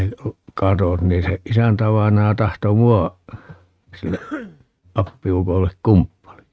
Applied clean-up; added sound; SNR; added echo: neural mask model RNNoise.